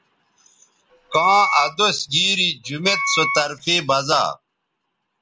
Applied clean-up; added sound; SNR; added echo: none; Wind instrument, woodwind instrument; 4 dB; none.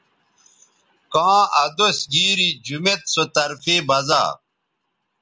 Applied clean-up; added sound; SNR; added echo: none; none; none; none.